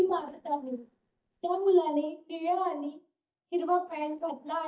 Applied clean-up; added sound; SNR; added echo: neural mask model DeepFilterNet 3.